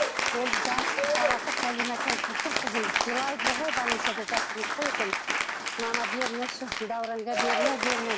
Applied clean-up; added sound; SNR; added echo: none; Applause / Cheering; -5 dB; none.